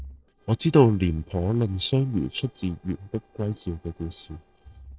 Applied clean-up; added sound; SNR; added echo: neural separator model SepFormer DNS4.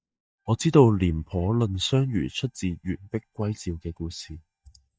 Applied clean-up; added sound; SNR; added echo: neural mask model DeepFilterNet 3.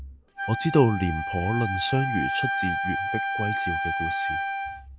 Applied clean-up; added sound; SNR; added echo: none; Wind instrument, woodwind instrument; 1 dB; none.